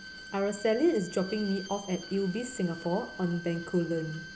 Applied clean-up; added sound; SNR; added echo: none; Bowed string instrument; 14 dB; none.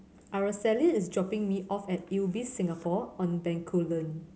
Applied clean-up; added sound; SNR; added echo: none; none; none; none.